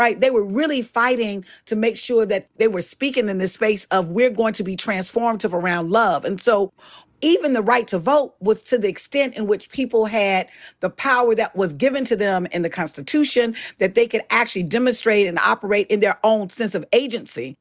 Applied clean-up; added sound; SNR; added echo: none; none; none; none.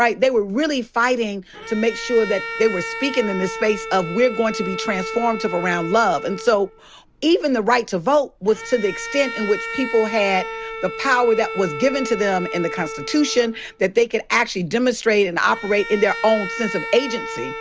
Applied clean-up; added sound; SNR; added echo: none; Bowed string instrument; 11 dB; none.